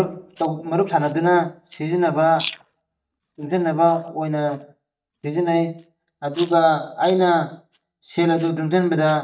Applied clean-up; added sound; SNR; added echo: neural mask model DeepFilterNet 3.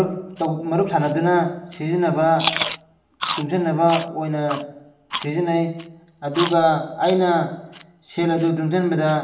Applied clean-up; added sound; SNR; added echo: none; Chewing, mastication; 12 dB; reverberation time 0.7 s.